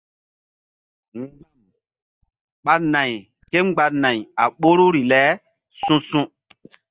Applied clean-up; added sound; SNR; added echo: neural mask model DeepFilterNet 3.